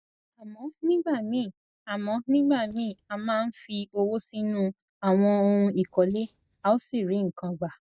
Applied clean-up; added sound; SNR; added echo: neural mask model DeepFilterNet 3.